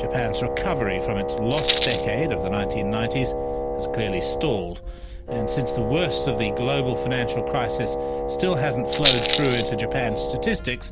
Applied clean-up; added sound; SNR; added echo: none; Rattle + Wind instrument, woodwind instrument; -1 dB; none.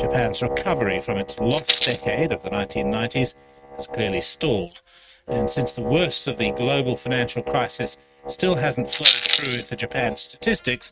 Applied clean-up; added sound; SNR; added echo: neural mask model RNNoise.